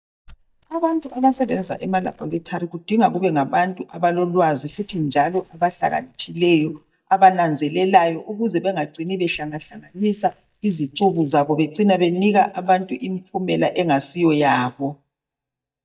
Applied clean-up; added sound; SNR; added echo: neural mask model DeepFilterNet 3.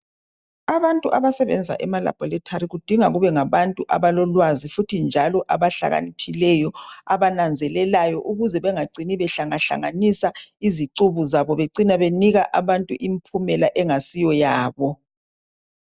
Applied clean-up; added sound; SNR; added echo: none; none; none; none.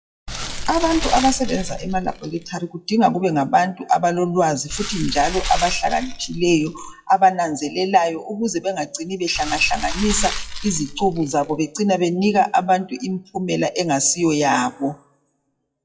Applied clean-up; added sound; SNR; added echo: classical method WPE with log-MMSE.